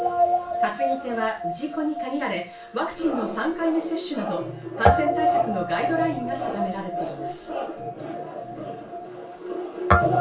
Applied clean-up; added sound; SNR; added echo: none; Guitar; -2 dB; reverberation time 0.3 s.